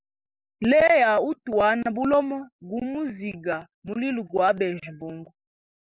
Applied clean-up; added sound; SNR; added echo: neural mask model Resemble Enhance denoiser.